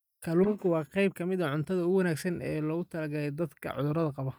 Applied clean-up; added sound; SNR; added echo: neural mask model DeepFilterNet 3.